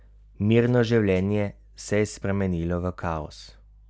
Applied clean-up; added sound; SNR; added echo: none; none; none; none.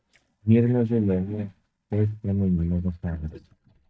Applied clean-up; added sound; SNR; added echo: neural mask model DeepFilterNet 3.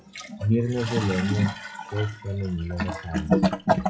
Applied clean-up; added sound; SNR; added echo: classical method WPE with log-MMSE.